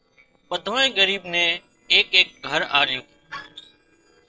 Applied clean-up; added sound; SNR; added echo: neural separator model SepFormer DNS4.